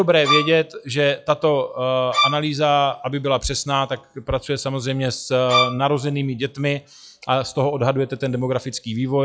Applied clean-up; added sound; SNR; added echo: classical method log-MMSE.